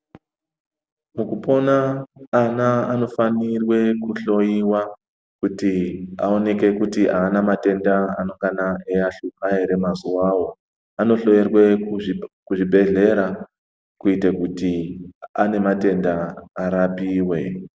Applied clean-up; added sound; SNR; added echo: none; none; none; none.